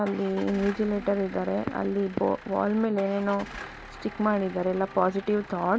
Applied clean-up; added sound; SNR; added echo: none; Engine starting / Car; 17 dB; none.